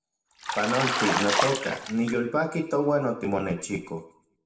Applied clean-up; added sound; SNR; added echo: none; Bathtub (filling or washing); 2 dB; reverberation time 0.5 s.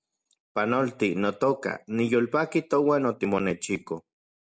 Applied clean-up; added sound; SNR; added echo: none; none; none; none.